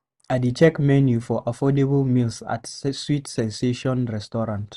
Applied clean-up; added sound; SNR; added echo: none; none; none; none.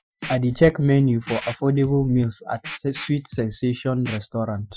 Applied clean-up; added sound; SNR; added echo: classical method Wiener filter.